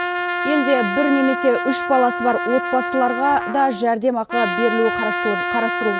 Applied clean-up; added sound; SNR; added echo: none; Trumpet; 4 dB; none.